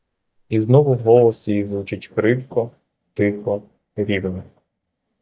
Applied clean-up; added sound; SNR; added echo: neural mask model DeepFilterNet 3.